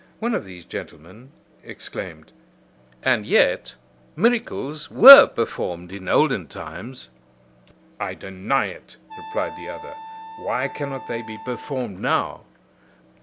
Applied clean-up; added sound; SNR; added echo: none; Wind instrument, woodwind instrument; 15 dB; none.